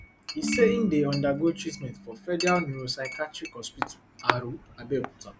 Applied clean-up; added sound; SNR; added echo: none; Chink, clink + Ringtone; 6 dB; none.